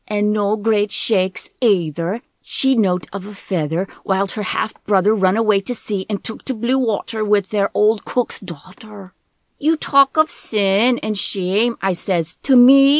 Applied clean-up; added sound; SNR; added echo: none; none; none; none.